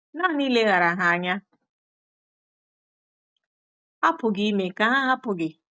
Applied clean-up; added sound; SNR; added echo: none; none; none; none.